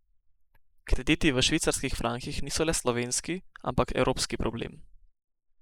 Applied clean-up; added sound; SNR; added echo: neural mask model Resemble Enhance denoiser.